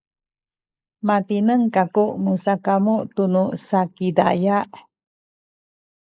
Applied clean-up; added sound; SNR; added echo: neural mask model Resemble Enhance denoiser.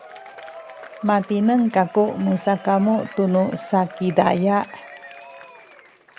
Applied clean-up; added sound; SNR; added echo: none; Applause / Crowd / Cheering; 18 dB; none.